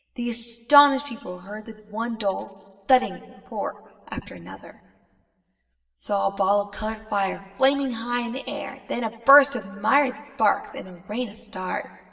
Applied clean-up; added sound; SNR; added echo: none; none; none; reverberation time 1.3 s.